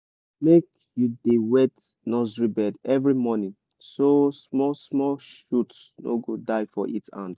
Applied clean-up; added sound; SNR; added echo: none; none; none; none.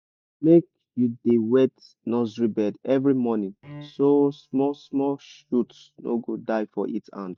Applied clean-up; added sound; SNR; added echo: neural mask model DeepFilterNet 3.